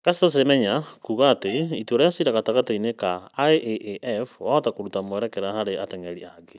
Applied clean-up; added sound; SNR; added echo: neural mask model DeepFilterNet 3.